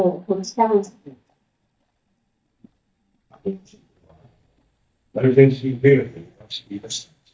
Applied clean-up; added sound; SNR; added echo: neural mask model DeepFilterNet 3.